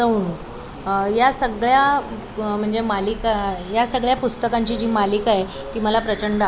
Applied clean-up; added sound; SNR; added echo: none; none; none; none.